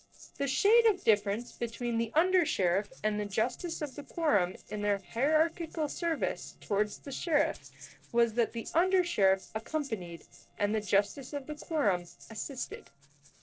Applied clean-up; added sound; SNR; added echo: neural separator model SepFormer DNS4.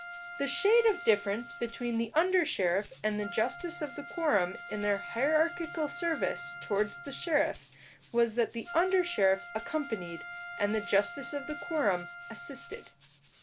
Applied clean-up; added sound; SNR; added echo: none; Rattle (instrument) + Wind instrument, woodwind instrument; 10 dB; none.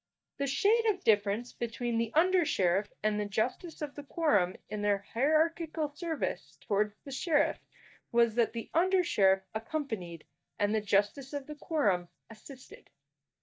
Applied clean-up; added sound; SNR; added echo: neural mask model DeepFilterNet 3.